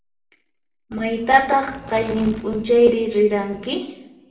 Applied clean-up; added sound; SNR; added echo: none; Insect; 19 dB; reverberation time 0.7 s.